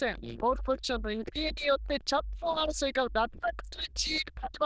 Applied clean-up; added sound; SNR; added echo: neural diffusion model UNIVERSE++.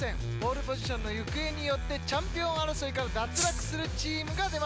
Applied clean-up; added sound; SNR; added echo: none; Rattle (instrument); 1 dB; none.